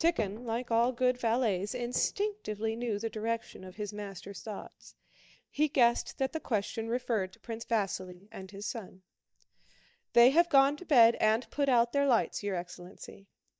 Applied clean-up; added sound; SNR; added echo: neural mask model DeepFilterNet 3.